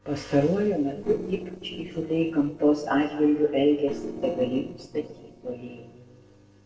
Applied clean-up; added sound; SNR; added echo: neural separator model SepFormer DNS4.